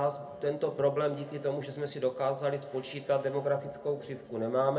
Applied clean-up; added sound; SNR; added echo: none; none; none; reverberation time 0.3 s.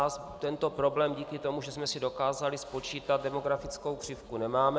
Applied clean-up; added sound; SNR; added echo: none; none; none; none.